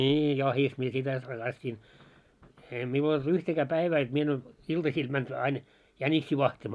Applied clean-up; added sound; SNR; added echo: none; none; none; none.